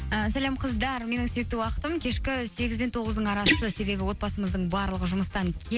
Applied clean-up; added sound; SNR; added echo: none; Guitar; 2 dB; none.